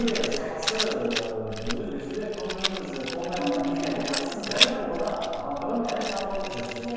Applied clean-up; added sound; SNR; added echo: none; Rattle; 3 dB; reverberation time 1.9 s.